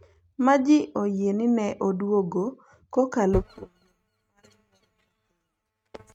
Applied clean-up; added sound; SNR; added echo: neural mask model RNNoise.